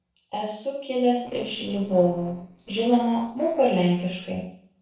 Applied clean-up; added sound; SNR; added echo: neural separator model SepFormer DNS4.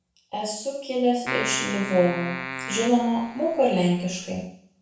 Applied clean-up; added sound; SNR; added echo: none; Keyboard (musical); 8 dB; reverberation time 0.6 s.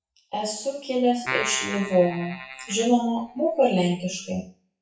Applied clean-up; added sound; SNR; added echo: classical method WPE with log-MMSE.